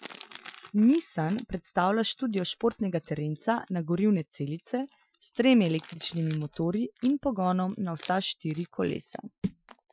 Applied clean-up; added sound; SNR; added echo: classical method Wiener filter.